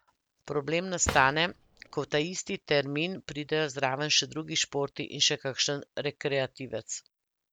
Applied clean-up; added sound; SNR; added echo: none; Drawer open or close; 8 dB; none.